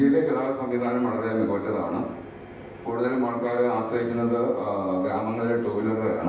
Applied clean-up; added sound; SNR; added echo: none; none; none; reverberation time 0.9 s.